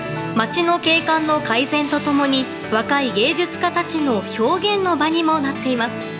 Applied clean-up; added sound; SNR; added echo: none; none; none; none.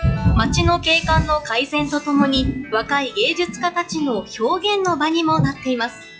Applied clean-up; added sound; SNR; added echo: classical method log-MMSE.